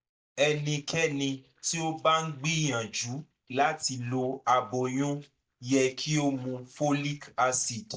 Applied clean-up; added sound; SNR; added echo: neural mask model DeepFilterNet 3.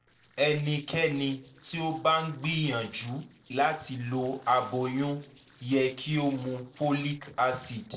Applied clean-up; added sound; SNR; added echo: neural separator model SepFormer DNS4.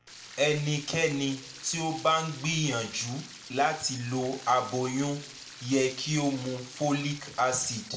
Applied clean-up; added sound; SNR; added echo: none; Stream; 16 dB; reverberation time 0.4 s.